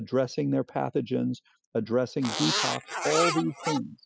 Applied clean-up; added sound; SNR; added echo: classical method spectral subtraction.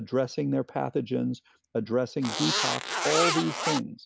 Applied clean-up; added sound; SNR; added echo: none; Zipper (clothing); 0 dB; none.